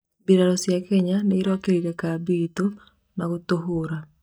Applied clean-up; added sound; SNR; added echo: neural mask model DeepFilterNet 3.